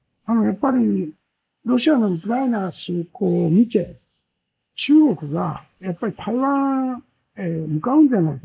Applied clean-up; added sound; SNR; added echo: neural mask model Resemble Enhance denoiser.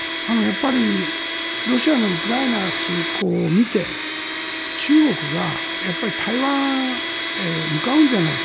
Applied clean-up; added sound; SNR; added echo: none; Domestic sounds, home sounds; 4 dB; none.